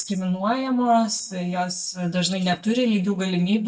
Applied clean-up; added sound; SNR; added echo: neural mask model DeepFilterNet 3.